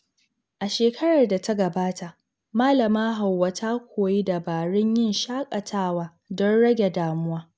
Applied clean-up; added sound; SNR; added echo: none; none; none; none.